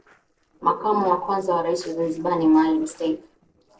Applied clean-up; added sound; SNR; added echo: neural separator model SepFormer DNS4.